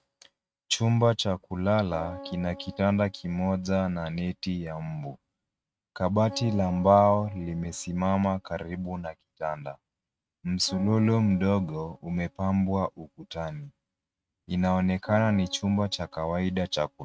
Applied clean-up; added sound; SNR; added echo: neural mask model RNNoise.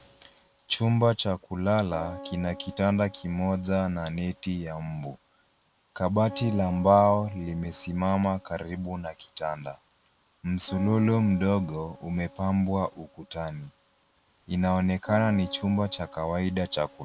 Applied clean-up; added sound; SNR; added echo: none; Acoustic guitar; 20 dB; none.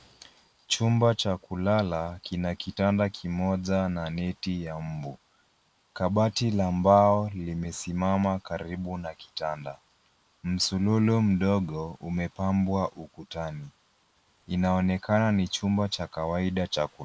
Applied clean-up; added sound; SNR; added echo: none; none; none; none.